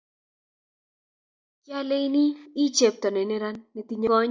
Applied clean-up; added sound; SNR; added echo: none; none; none; none.